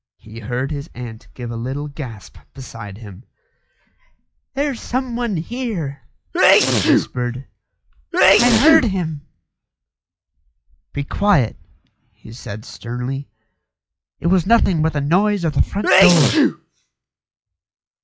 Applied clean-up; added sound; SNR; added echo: classical method log-MMSE.